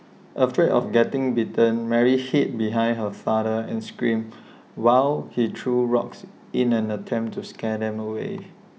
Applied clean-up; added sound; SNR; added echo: none; none; none; none.